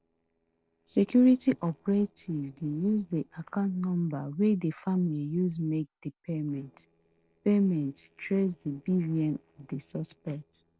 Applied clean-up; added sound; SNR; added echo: neural separator model SepFormer DNS4.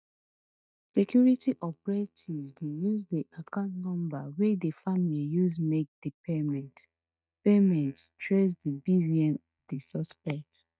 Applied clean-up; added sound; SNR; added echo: neural mask model DeepFilterNet 3.